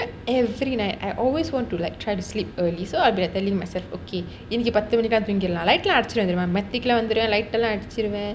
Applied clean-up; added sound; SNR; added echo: none; none; none; none.